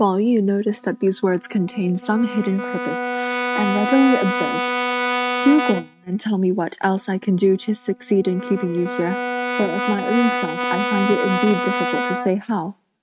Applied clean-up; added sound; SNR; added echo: neural mask model RNNoise.